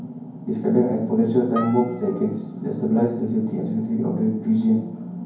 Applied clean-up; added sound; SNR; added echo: none; Harp; 16 dB; reverberation time 0.9 s.